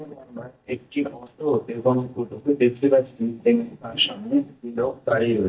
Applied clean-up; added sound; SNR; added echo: neural mask model DeepFilterNet 3.